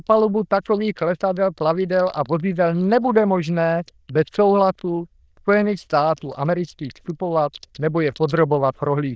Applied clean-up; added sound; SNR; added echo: neural diffusion model UNIVERSE++.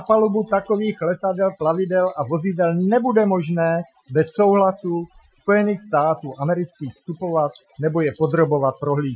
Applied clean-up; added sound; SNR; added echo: classical method Wiener filter.